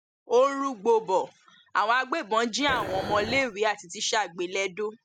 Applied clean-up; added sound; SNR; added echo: none; Dog; 8 dB; none.